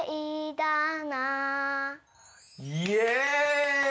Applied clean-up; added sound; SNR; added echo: none; none; none; none.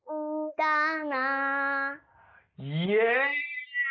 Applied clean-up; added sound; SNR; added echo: neural mask model Resemble Enhance denoiser.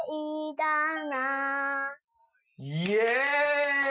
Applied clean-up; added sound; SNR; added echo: classical method Wiener filter.